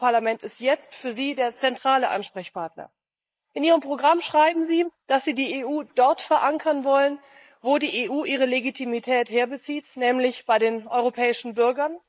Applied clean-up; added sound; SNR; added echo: neural mask model Resemble Enhance denoiser.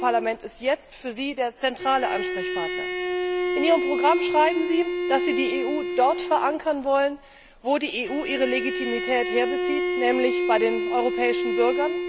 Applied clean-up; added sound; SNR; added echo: none; Bowed string instrument; 2 dB; none.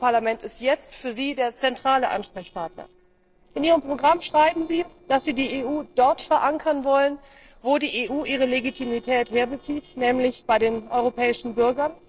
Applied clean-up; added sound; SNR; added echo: neural separator model SepFormer DNS4.